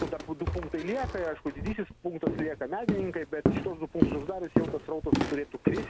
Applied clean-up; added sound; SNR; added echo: none; Walk, footsteps; -2 dB; none.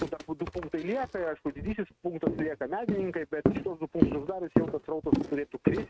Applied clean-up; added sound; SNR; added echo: neural mask model RNNoise.